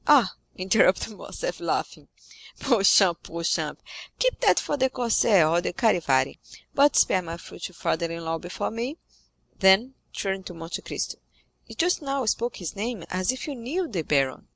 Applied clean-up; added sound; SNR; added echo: none; none; none; none.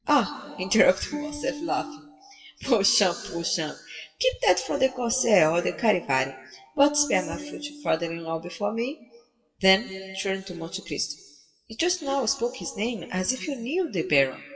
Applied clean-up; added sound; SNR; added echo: classical method WPE with log-MMSE.